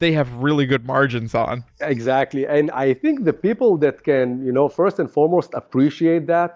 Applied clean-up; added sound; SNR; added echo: neural mask model DeepFilterNet 3.